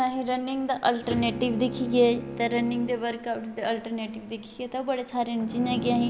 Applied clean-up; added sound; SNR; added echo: none; Bowed string instrument; 13 dB; none.